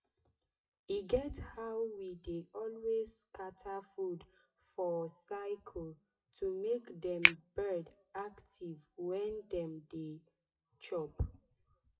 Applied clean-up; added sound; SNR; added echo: classical method WPE with log-MMSE.